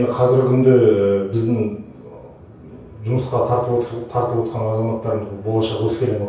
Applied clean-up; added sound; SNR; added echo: none; none; none; reverberation time 0.6 s.